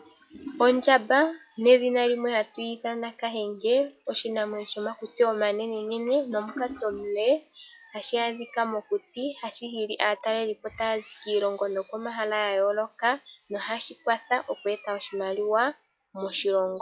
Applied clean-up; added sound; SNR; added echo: classical method log-MMSE.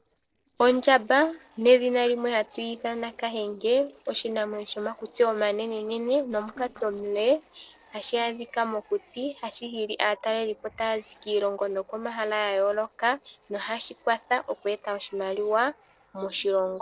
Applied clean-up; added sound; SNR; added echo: neural separator model SepFormer DNS4.